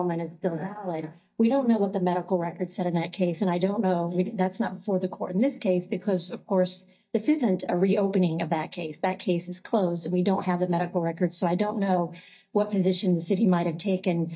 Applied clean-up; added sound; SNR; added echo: neural mask model DeepFilterNet 3.